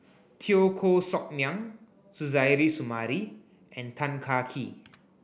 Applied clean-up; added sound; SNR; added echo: none; none; none; none.